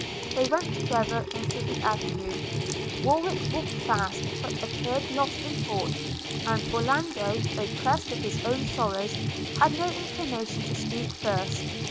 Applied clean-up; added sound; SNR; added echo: none; Sink (filling or washing) / Water tap, faucet + Guitar; 1 dB; none.